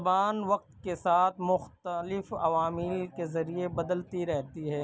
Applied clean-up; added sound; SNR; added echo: none; none; none; none.